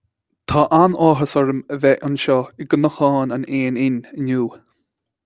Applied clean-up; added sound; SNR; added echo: none; none; none; none.